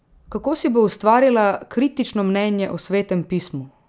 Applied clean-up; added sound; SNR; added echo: none; none; none; none.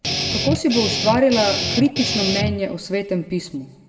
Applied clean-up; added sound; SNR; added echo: none; Guitar; 2 dB; reverberation time 1.2 s.